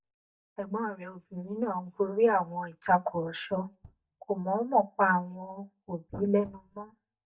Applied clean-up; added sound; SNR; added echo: neural mask model DeepFilterNet 3.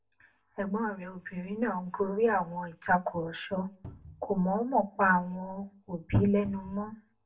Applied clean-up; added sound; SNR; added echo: none; Cupboard open or close; 16 dB; reverberation time 0.1 s.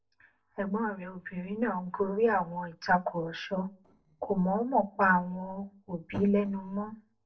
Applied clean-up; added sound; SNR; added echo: neural separator model SepFormer DNS4.